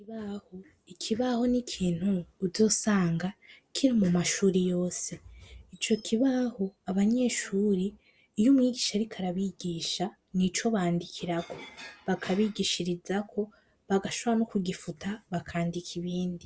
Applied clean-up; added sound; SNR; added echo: none; none; none; none.